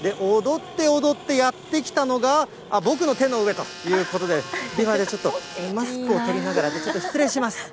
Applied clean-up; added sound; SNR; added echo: none; Tools; 16 dB; none.